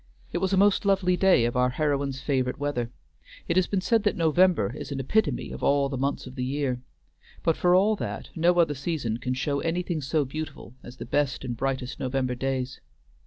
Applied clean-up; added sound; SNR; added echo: none; none; none; none.